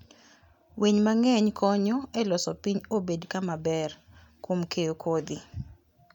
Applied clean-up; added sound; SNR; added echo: none; none; none; none.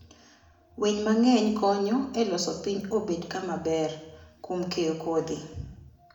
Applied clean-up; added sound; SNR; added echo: none; none; none; reverberation time 0.8 s.